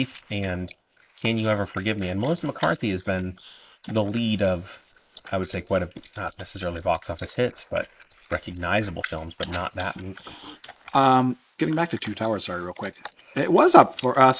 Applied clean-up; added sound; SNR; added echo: neural mask model Resemble Enhance denoiser.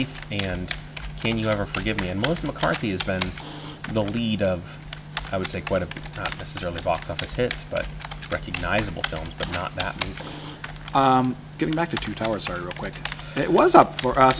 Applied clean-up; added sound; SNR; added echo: none; Typing; 9 dB; none.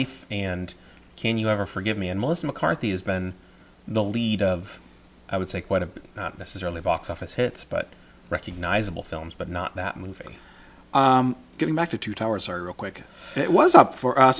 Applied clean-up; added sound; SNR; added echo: none; none; none; none.